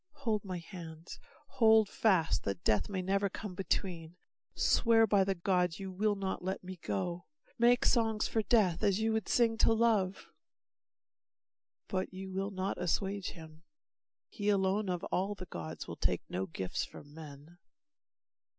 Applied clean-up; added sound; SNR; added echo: none; none; none; none.